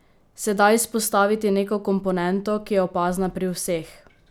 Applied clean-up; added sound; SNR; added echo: none; none; none; none.